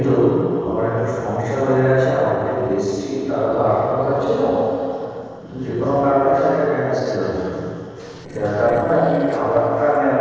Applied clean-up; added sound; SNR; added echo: neural separator model SepFormer DNS4.